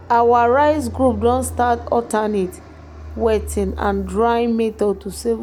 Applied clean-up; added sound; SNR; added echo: none; Fixed-wing aircraft, airplane; 14 dB; none.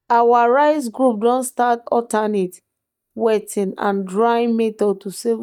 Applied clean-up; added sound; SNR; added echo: neural mask model DeepFilterNet 3.